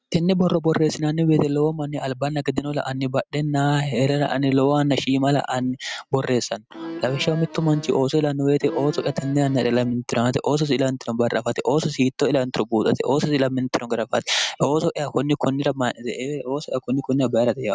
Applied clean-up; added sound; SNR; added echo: neural mask model RNNoise.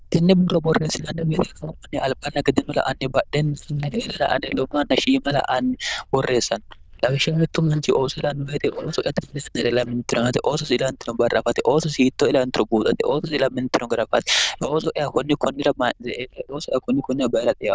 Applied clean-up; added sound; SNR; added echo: neural diffusion model UNIVERSE++.